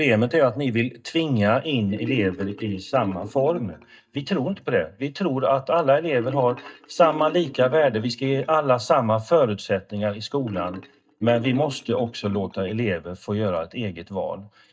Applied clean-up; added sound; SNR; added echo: neural mask model DeepFilterNet 3.